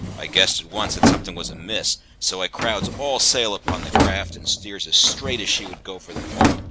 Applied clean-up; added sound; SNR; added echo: none; Drawer open or close; 1 dB; none.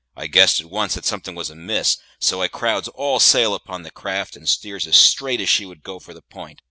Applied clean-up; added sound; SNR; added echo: none; none; none; none.